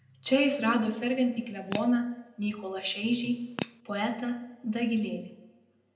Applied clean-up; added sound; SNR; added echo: none; Crack / Crackle; 8 dB; reverberation time 0.8 s.